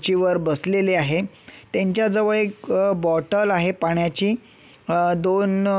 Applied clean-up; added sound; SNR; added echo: none; none; none; none.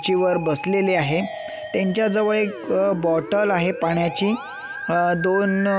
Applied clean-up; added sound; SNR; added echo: none; Musical instrument; 11 dB; none.